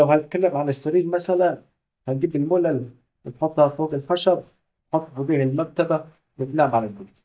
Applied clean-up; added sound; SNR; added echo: neural mask model DeepFilterNet 3.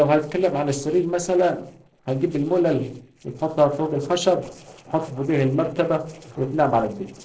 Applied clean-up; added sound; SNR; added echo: neural separator model SepFormer DNS4.